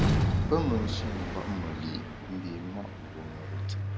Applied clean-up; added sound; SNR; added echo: none; Car passing by + Slam; -4 dB; none.